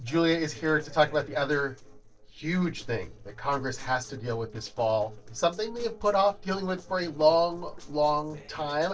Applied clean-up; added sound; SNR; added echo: neural separator model SepFormer DNS4.